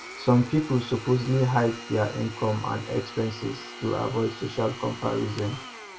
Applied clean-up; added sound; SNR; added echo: none; Domestic sounds, home sounds; 14 dB; reverberation time 0.2 s.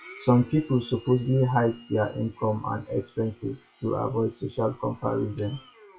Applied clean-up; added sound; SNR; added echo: classical method WPE with log-MMSE.